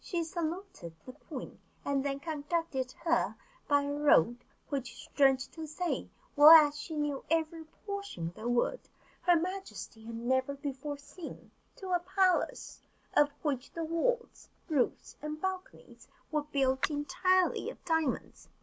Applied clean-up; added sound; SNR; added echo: none; none; none; none.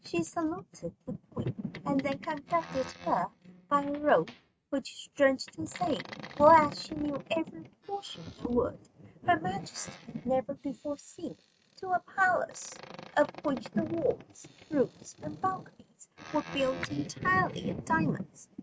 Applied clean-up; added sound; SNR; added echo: neural mask model RNNoise.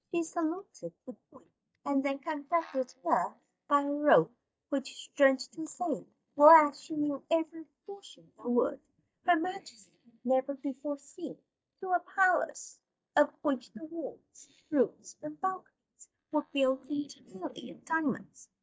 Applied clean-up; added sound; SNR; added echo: neural mask model DeepFilterNet 3.